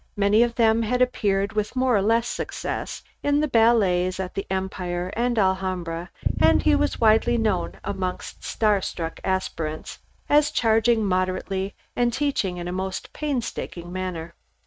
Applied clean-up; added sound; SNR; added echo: neural mask model RNNoise.